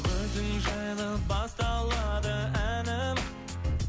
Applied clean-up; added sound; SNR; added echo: none; none; none; none.